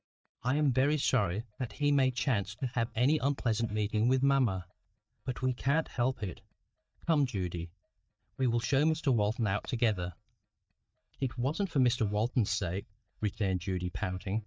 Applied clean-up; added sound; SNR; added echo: neural mask model DeepFilterNet 3.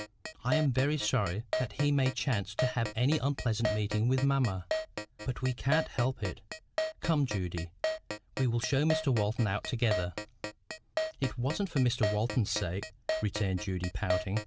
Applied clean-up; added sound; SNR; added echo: none; Keyboard (musical); 7 dB; none.